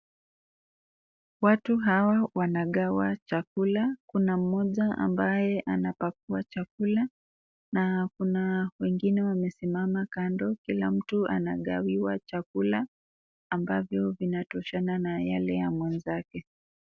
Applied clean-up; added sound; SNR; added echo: none; none; none; none.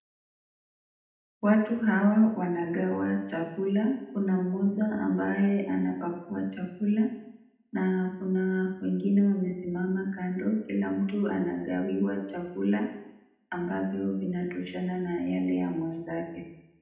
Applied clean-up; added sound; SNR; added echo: none; none; none; reverberation time 0.8 s.